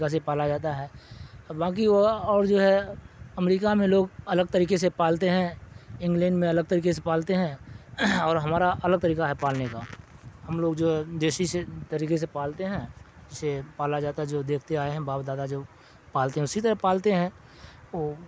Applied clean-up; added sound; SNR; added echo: none; none; none; none.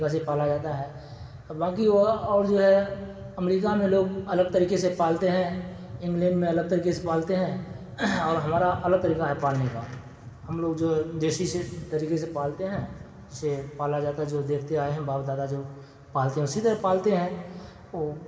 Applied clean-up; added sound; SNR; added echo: none; none; none; reverberation time 1.9 s.